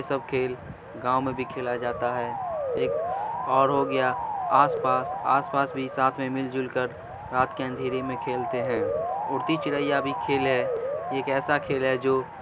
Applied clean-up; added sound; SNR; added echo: none; Motor vehicle (road) / Siren; 5 dB; none.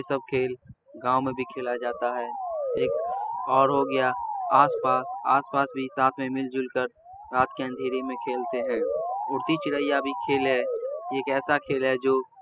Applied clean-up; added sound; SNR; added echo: classical method spectral subtraction.